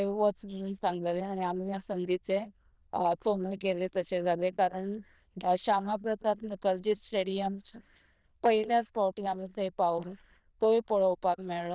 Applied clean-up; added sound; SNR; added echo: neural diffusion model UNIVERSE++.